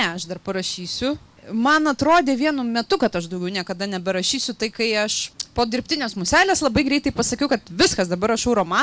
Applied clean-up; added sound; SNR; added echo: none; none; none; none.